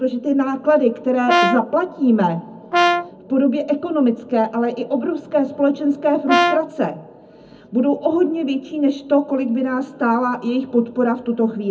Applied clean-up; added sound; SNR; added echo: none; Brass instrument; 1 dB; reverberation time 0.4 s.